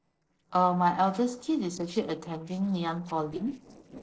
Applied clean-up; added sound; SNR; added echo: neural separator model SepFormer DNS4.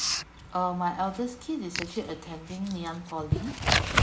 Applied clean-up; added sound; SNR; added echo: none; Writing; -2 dB; reverberation time 0.4 s.